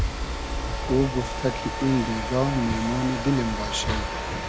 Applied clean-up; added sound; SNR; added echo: none; Mechanisms; 2 dB; none.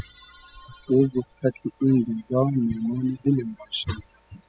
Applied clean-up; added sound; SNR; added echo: classical method spectral subtraction.